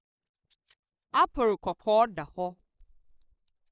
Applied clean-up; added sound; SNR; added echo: neural mask model DeepFilterNet 3.